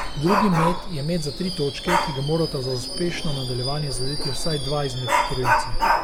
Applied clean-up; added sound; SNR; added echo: none; Dog + Screech / Subway, metro, underground; -1 dB; none.